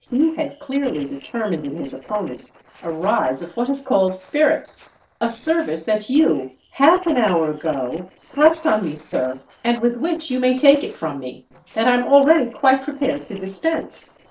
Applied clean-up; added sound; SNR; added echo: neural separator model SepFormer DNS4.